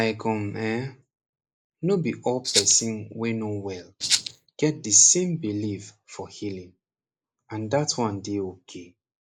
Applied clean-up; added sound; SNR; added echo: neural mask model Resemble Enhance denoiser.